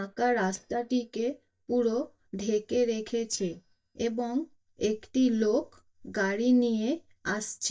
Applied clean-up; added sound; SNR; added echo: neural mask model DeepFilterNet 3.